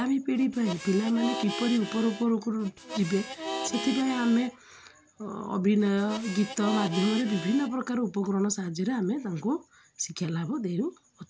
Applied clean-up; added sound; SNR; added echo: none; Harmonica; 9 dB; none.